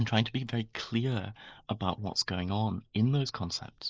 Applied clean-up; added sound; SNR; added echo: neural mask model Resemble Enhance denoiser.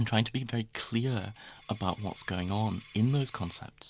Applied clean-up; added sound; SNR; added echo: none; Coin (dropping); 16 dB; none.